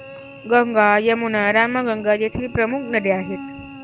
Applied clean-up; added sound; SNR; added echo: none; Cricket / Buzz; 18 dB; none.